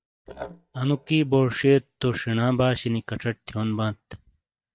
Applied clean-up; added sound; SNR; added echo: neural mask model DeepFilterNet 3.